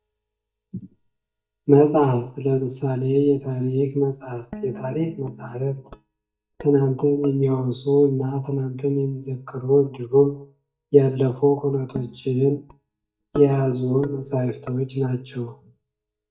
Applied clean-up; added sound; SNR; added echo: neural mask model DeepFilterNet 3.